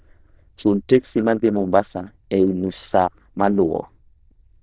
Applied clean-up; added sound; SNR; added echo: neural diffusion model UNIVERSE++.